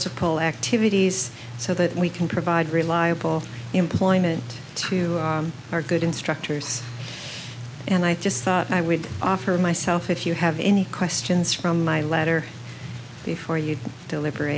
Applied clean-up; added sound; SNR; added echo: none; none; none; none.